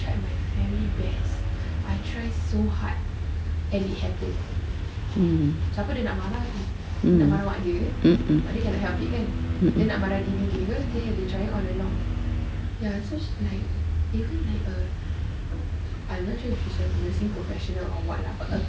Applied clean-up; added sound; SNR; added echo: none; none; none; none.